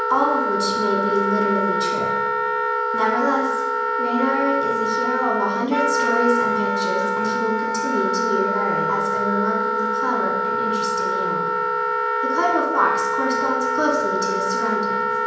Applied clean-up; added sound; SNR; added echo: none; Wind instrument, woodwind instrument; -3 dB; reverberation time 1.0 s.